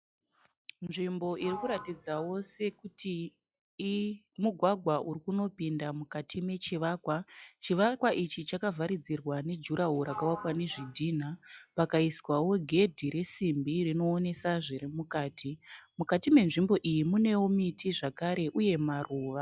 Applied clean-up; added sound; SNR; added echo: classical method log-MMSE.